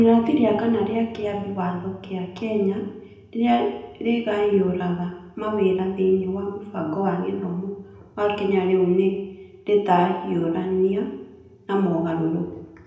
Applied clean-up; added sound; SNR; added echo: none; none; none; reverberation time 0.8 s.